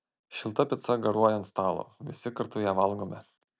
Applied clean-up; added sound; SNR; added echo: none; none; none; none.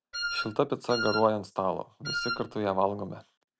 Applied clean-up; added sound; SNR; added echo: none; Wind instrument, woodwind instrument; 4 dB; none.